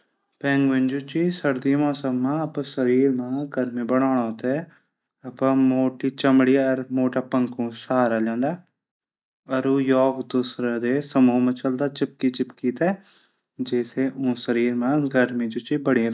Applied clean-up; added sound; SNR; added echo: none; none; none; none.